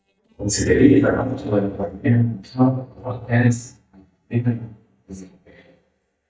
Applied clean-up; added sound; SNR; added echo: neural mask model DeepFilterNet 3.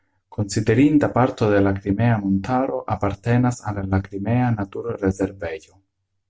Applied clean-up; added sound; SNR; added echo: none; none; none; none.